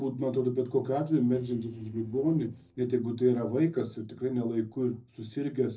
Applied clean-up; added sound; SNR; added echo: neural separator model SepFormer DNS4.